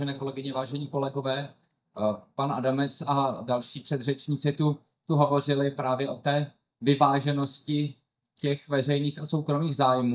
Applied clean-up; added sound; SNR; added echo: neural mask model DeepFilterNet 3.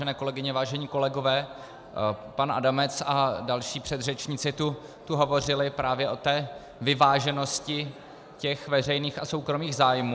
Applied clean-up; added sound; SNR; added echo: none; none; none; none.